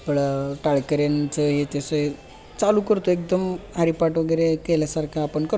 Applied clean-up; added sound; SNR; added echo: none; none; none; none.